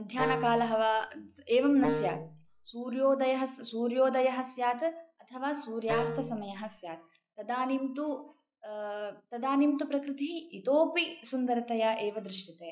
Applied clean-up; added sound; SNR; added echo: classical method log-MMSE.